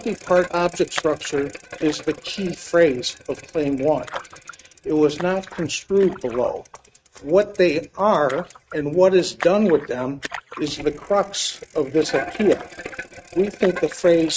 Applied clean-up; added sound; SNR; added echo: neural mask model RNNoise.